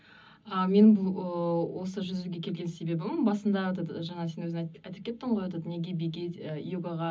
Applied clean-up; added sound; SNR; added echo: none; none; none; reverberation time 0.4 s.